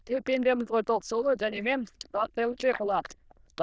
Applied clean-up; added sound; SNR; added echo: neural diffusion model UNIVERSE++.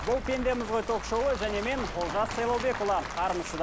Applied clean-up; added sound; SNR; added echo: none; Walk, footsteps / Waves, surf / Wind; 11 dB; none.